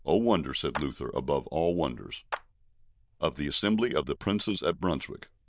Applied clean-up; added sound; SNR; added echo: neural diffusion model UNIVERSE++.